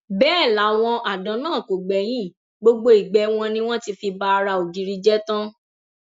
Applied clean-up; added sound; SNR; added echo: none; none; none; none.